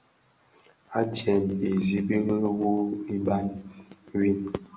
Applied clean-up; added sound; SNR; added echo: none; none; none; none.